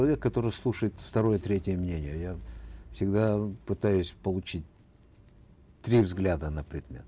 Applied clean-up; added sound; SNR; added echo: none; none; none; none.